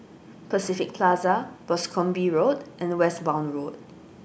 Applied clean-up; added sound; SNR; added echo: none; none; none; none.